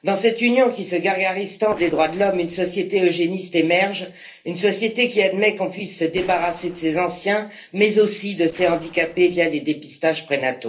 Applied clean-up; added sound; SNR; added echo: neural separator model SepFormer DNS4.